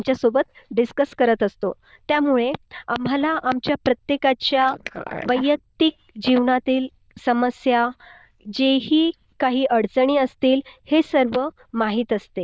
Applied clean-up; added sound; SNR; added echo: neural diffusion model UNIVERSE++.